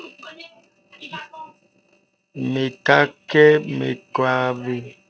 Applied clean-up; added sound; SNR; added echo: neural mask model RNNoise.